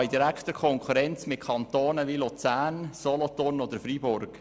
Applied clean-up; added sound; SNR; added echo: none; none; none; none.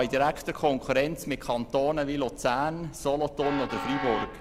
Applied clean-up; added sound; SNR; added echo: none; Train; 11 dB; none.